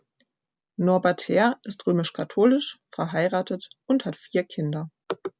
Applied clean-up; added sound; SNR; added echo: none; none; none; none.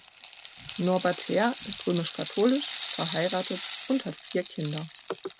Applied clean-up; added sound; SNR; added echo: none; Rattle (instrument); -3 dB; none.